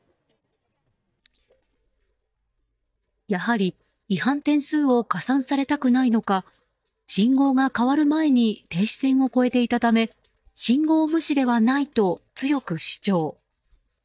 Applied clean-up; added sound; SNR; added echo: neural mask model DeepFilterNet 3.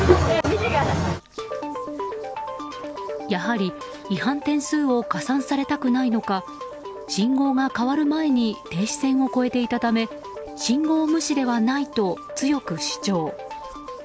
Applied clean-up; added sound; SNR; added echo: none; Hands; 13 dB; none.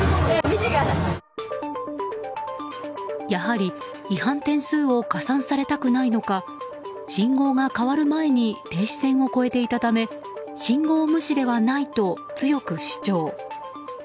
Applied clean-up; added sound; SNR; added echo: none; none; none; none.